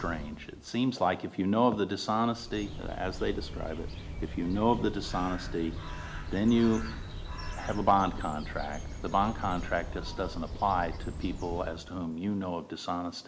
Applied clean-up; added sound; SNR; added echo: none; Bird; 8 dB; none.